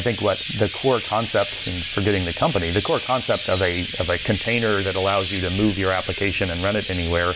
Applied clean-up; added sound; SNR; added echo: none; Chirp, tweet; 9 dB; none.